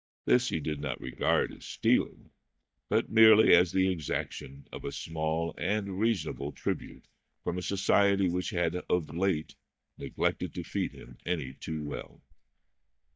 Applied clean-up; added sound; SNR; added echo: neural mask model DeepFilterNet 3.